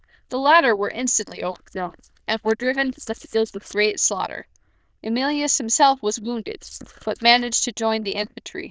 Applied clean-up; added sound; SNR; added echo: neural diffusion model UNIVERSE++.